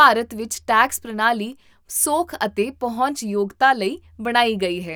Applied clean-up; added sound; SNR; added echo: none; none; none; none.